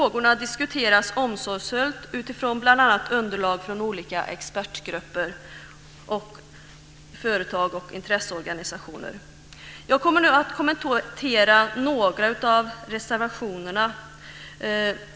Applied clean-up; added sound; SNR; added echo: none; none; none; none.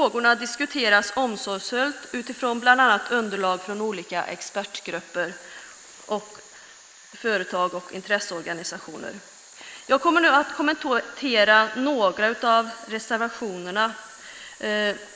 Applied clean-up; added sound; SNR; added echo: neural mask model Resemble Enhance denoiser.